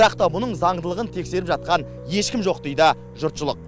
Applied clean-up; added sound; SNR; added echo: none; Piano; 14 dB; none.